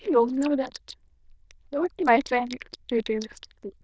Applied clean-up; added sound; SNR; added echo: neural diffusion model UNIVERSE++.